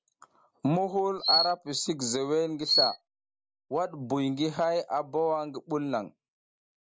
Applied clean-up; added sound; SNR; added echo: none; Chirp, tweet; 1 dB; none.